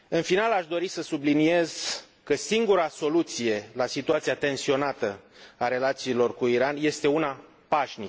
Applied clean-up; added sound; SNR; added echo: none; none; none; none.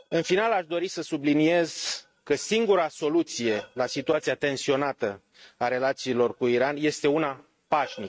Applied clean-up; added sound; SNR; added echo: neural mask model RNNoise.